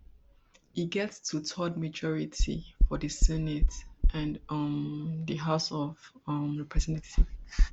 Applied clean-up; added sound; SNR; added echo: none; Knock; -3 dB; none.